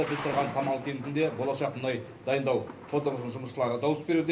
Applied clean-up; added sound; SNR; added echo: none; Thunder / Rain; 14 dB; reverberation time 0.3 s.